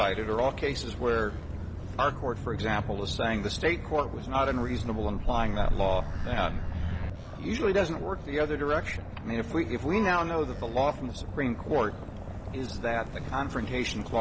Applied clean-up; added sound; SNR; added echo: none; Motor vehicle (road); 4 dB; none.